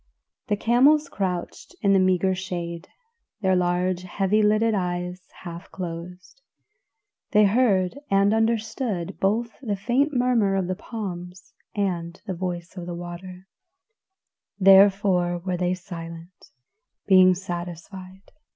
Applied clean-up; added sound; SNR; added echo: none; none; none; none.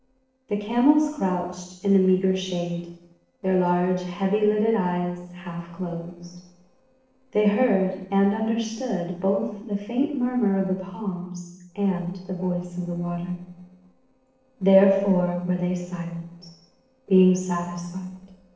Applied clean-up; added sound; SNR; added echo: neural separator model SepFormer DNS4.